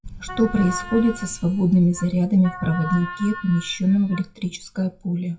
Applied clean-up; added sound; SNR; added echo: classical method WPE with log-MMSE.